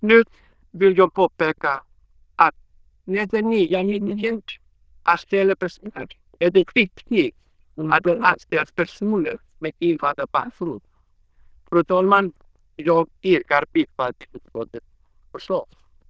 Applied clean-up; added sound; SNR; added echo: neural diffusion model UNIVERSE++.